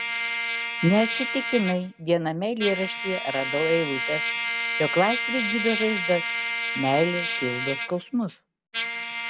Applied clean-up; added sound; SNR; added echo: none; Trumpet; 3 dB; none.